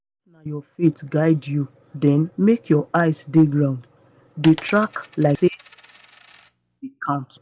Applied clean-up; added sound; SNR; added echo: none; Coin (dropping); 16 dB; none.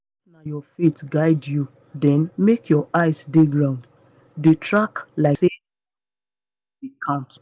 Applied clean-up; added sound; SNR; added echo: none; none; none; none.